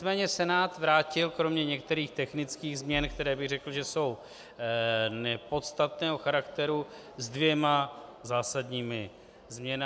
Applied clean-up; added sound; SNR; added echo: none; none; none; none.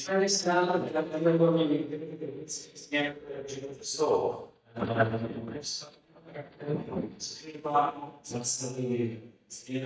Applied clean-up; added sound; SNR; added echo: neural mask model DeepFilterNet 3.